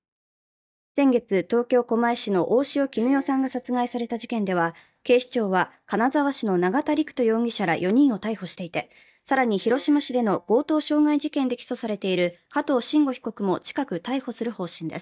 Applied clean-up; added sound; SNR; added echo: neural mask model DeepFilterNet 3.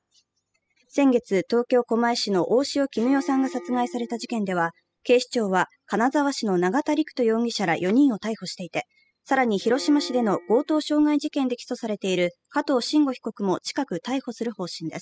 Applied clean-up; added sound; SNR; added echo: classical method spectral subtraction.